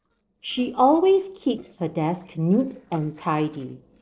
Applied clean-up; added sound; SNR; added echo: neural separator model SepFormer DNS4.